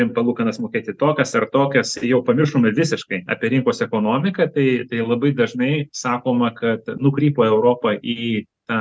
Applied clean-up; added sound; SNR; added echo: none; none; none; none.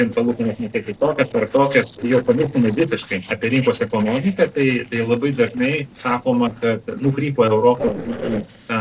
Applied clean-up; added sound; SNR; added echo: neural separator model SepFormer DNS4.